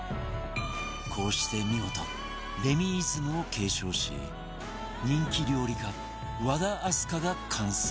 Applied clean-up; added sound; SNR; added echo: none; none; none; none.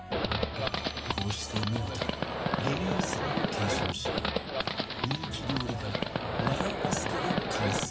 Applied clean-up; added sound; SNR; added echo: none; Livestock, farm animals, working animals; -3 dB; reverberation time 0.4 s.